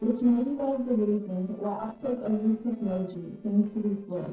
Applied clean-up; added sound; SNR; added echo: neural separator model SepFormer DNS4.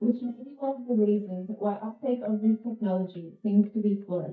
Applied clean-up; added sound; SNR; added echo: neural mask model DeepFilterNet 3.